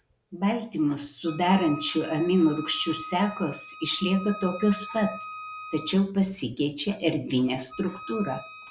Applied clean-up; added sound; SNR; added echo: none; Wind instrument, woodwind instrument; 15 dB; none.